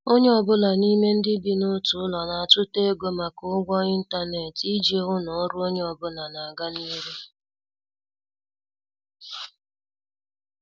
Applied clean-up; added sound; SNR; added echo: none; none; none; none.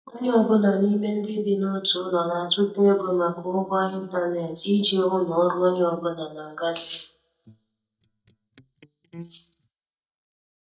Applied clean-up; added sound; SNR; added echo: neural mask model DeepFilterNet 3.